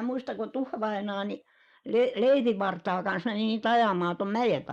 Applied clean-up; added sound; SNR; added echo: neural mask model Resemble Enhance denoiser.